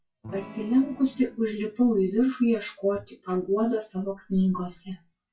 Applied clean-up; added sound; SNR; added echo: classical method WPE with log-MMSE.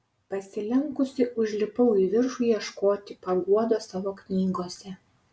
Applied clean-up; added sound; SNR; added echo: none; none; none; none.